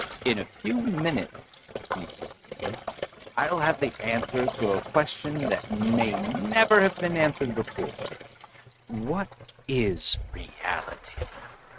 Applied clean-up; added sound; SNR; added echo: neural mask model RNNoise.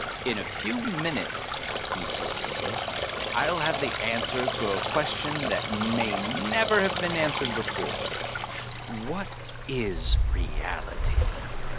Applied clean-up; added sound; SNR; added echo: none; Stream; -2 dB; none.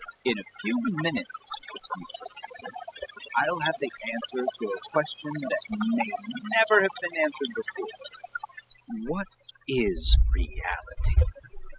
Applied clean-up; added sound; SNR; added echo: classical method spectral subtraction.